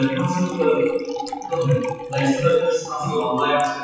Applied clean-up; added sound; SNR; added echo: classical method WPE with log-MMSE.